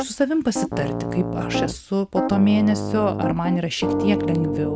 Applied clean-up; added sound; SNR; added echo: none; Piano; 3 dB; none.